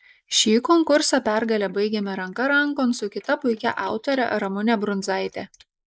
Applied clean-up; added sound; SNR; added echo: neural mask model Resemble Enhance denoiser.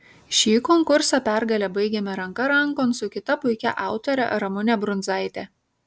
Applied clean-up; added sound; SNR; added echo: none; none; none; none.